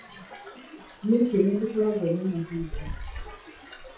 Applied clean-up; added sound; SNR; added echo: classical method WPE with log-MMSE.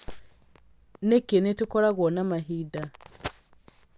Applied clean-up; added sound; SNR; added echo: none; none; none; none.